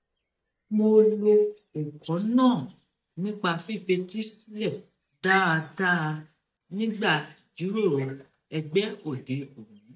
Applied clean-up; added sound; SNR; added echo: neural mask model DeepFilterNet 3.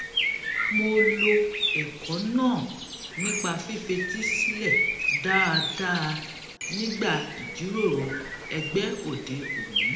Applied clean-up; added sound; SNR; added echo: none; Bird; 1 dB; reverberation time 0.8 s.